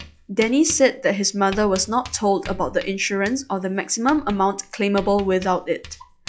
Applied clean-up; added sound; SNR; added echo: classical method log-MMSE.